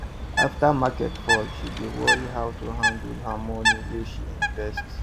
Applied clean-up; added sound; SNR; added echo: none; Bird; -1 dB; none.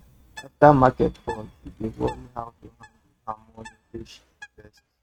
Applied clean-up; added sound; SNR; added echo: neural mask model RNNoise.